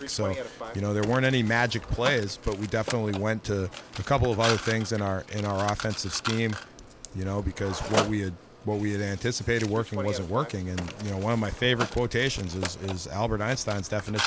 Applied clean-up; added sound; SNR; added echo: none; Mechanisms; 9 dB; none.